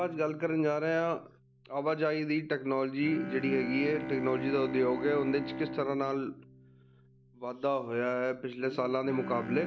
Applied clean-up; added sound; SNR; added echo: none; Bowed string instrument; 10 dB; none.